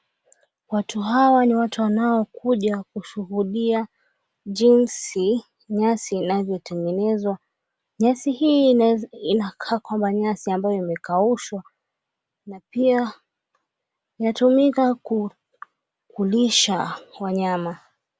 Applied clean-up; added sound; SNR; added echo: none; none; none; none.